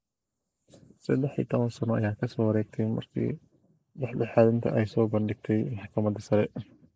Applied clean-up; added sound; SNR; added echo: neural mask model Resemble Enhance denoiser.